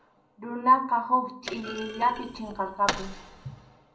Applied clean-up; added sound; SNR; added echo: none; Thump, thud; 11 dB; reverberation time 0.5 s.